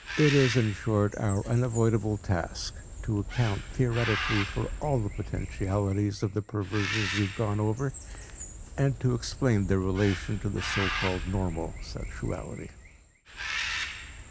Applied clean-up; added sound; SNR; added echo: none; Bird; 8 dB; none.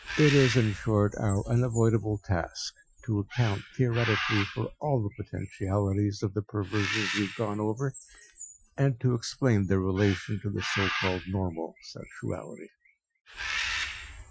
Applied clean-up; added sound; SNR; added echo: classical method Wiener filter.